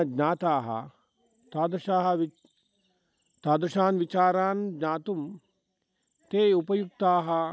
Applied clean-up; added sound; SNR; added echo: none; none; none; none.